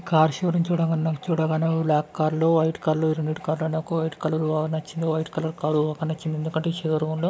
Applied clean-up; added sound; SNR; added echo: none; none; none; none.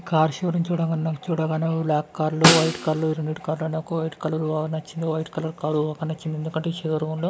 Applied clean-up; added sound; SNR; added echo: none; Snare drum; -1 dB; none.